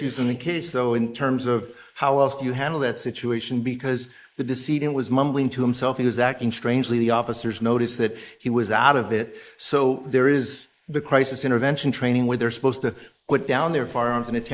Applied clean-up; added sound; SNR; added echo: neural mask model Resemble Enhance denoiser.